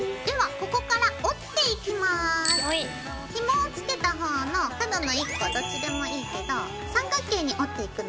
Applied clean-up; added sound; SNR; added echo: none; Bicycle bell; 11 dB; none.